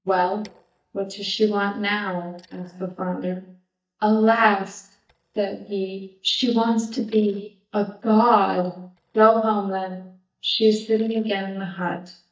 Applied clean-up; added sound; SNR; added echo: neural mask model DeepFilterNet 3.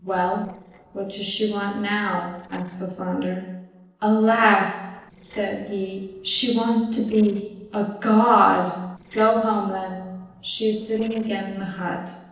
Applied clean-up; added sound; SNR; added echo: neural separator model SepFormer DNS4.